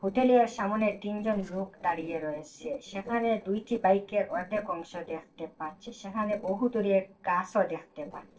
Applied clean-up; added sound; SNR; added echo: neural separator model SepFormer DNS4.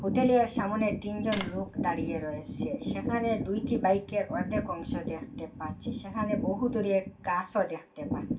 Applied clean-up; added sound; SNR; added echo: none; Tap; 7 dB; reverberation time 0.2 s.